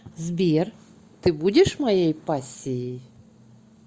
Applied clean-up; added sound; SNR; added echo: none; none; none; none.